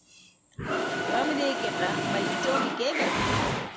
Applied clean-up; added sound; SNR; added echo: none; Mechanisms; -4 dB; none.